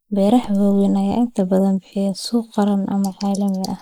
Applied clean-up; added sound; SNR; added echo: neural mask model Resemble Enhance denoiser.